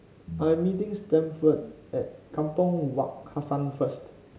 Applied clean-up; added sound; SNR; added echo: none; Piano; 15 dB; none.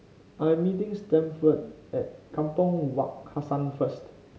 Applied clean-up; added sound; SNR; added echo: none; none; none; none.